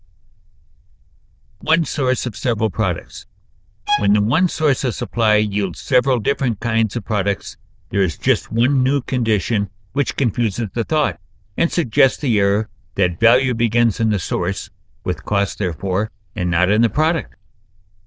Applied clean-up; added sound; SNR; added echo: neural diffusion model UNIVERSE++.